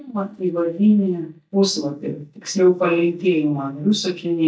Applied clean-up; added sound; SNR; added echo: neural mask model DeepFilterNet 3.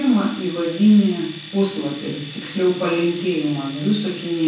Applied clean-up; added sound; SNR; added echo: none; Domestic sounds, home sounds; 15 dB; reverberation time 0.6 s.